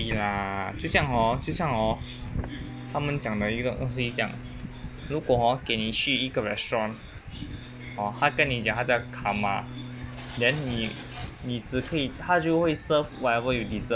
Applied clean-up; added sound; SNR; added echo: none; Bowed string instrument + Printer; 14 dB; none.